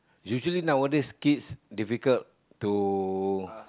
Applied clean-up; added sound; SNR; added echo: none; none; none; none.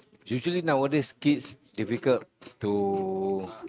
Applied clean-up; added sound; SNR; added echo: neural mask model RNNoise.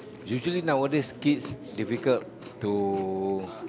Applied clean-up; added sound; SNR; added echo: none; Chewing, mastication; 13 dB; none.